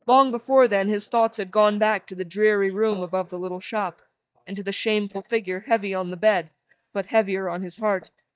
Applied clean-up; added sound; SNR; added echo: neural mask model DeepFilterNet 3.